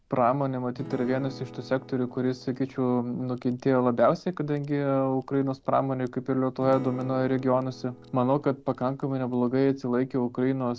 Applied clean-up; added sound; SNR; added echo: none; Acoustic guitar / Strum; 16 dB; none.